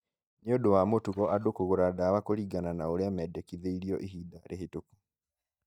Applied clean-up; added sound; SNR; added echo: neural mask model DeepFilterNet 3.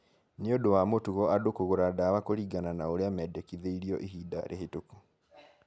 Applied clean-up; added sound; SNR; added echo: none; none; none; none.